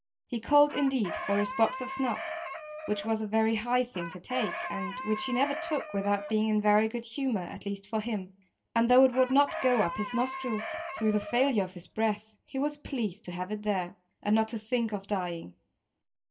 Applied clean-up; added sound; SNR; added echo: none; Chicken, rooster; 9 dB; reverberation time 0.2 s.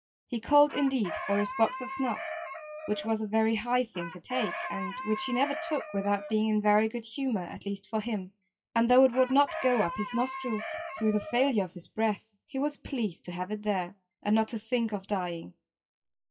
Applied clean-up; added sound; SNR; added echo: classical method WPE with log-MMSE.